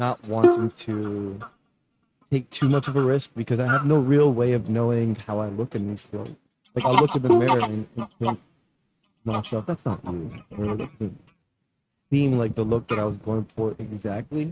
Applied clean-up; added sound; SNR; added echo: neural mask model RNNoise.